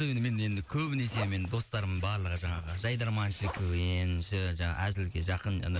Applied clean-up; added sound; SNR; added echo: neural mask model Resemble Enhance denoiser.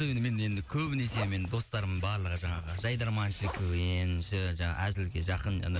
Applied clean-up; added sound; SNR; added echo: none; Zipper (clothing); 18 dB; none.